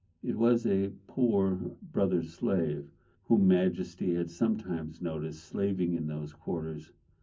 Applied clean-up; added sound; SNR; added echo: none; none; none; reverberation time 0.3 s.